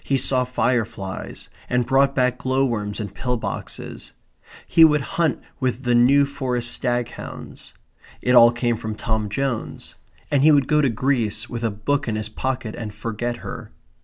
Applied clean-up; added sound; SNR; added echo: none; none; none; none.